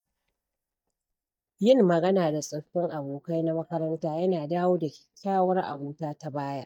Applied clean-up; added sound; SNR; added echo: neural mask model DeepFilterNet 3.